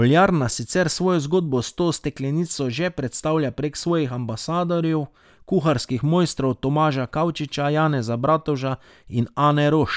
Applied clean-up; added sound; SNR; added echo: none; none; none; none.